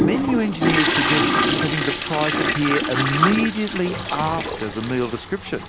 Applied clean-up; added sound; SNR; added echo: none; Toilet flush; -1 dB; none.